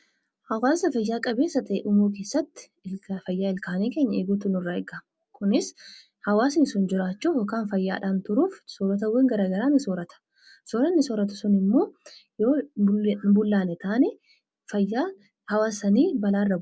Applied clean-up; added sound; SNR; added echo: none; none; none; none.